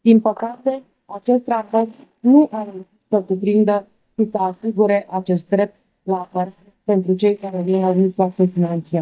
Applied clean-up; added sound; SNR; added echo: neural mask model DeepFilterNet 3.